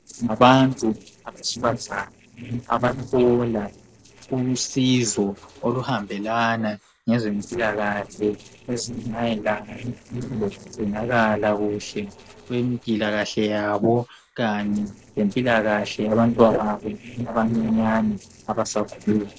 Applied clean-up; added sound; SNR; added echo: neural separator model SepFormer DNS4.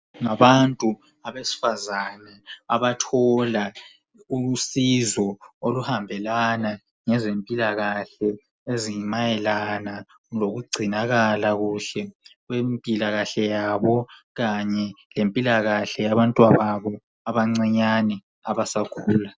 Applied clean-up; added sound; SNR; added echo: none; none; none; none.